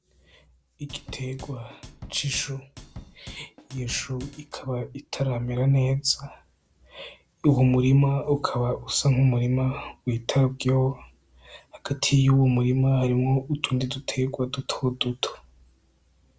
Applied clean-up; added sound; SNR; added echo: none; Drum / Drum kit; 19 dB; none.